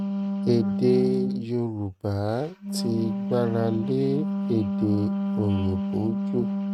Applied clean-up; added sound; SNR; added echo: neural mask model RNNoise.